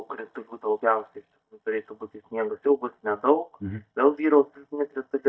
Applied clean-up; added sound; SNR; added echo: neural mask model DeepFilterNet 3.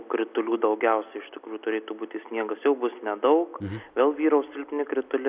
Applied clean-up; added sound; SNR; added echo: none; none; none; none.